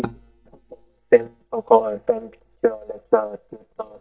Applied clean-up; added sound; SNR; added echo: neural mask model DeepFilterNet 3.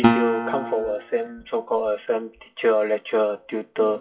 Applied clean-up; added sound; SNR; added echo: classical method WPE with log-MMSE.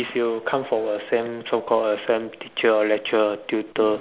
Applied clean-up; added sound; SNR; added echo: none; none; none; none.